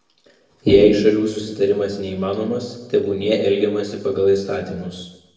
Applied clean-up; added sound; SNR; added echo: none; Bowed string instrument; 20 dB; reverberation time 1.0 s.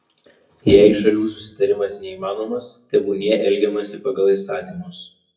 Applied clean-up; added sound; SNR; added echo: classical method WPE with log-MMSE.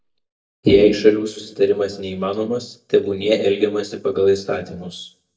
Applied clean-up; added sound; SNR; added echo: neural mask model DeepFilterNet 3.